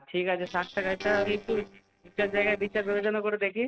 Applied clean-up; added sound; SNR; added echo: neural separator model SepFormer DNS4.